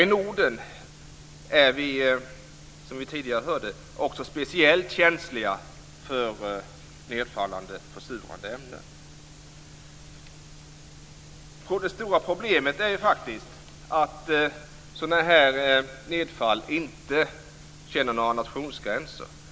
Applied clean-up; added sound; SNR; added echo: none; none; none; none.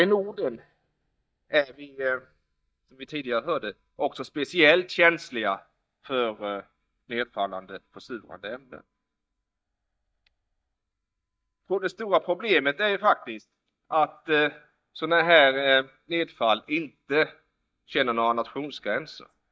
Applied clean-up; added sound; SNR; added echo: neural mask model DeepFilterNet 3.